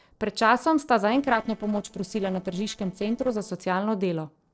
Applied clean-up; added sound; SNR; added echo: neural separator model SepFormer DNS4.